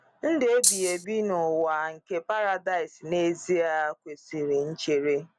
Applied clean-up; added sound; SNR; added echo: none; Rattle (instrument); -3 dB; none.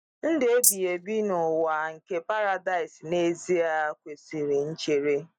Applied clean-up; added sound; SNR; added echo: neural mask model DeepFilterNet 3.